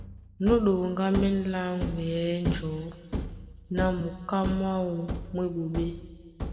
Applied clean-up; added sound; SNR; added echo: none; Thump, thud; 7 dB; reverberation time 2.2 s.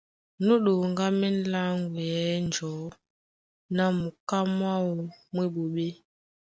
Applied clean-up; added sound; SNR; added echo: none; none; none; none.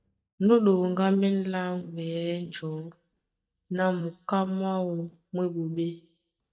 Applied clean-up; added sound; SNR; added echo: neural mask model DeepFilterNet 3.